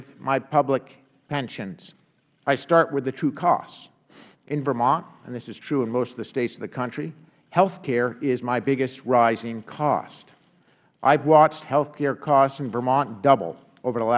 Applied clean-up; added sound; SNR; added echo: none; none; none; none.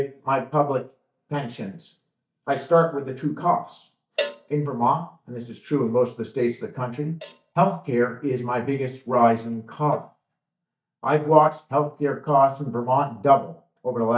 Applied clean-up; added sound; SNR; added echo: neural mask model DeepFilterNet 3.